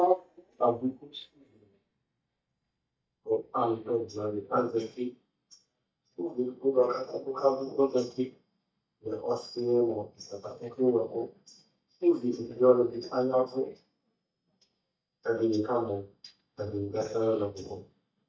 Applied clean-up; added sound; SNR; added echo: neural mask model DeepFilterNet 3.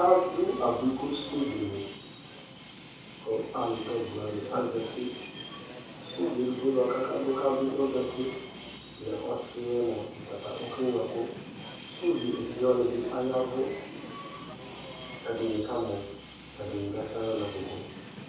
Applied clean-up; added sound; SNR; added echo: none; Subway, metro, underground; 10 dB; reverberation time 0.7 s.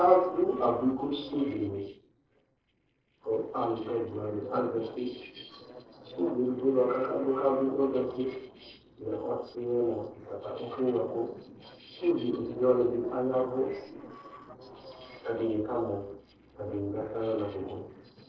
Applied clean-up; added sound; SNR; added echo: neural separator model SepFormer DNS4.